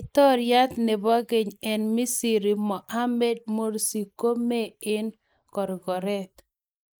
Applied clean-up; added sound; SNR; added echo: neural mask model Resemble Enhance denoiser.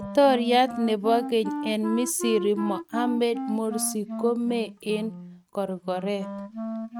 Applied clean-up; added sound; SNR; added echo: neural mask model RNNoise.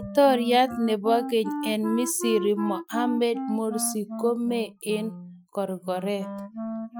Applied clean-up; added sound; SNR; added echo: classical method Wiener filter.